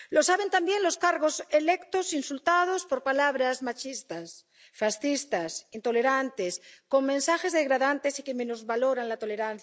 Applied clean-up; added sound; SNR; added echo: none; none; none; none.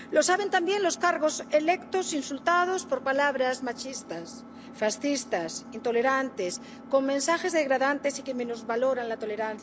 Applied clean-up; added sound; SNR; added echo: none; Engine; 17 dB; none.